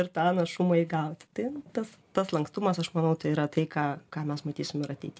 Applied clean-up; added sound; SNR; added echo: none; none; none; none.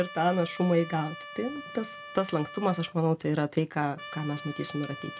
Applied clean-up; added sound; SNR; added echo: none; Trumpet; 14 dB; none.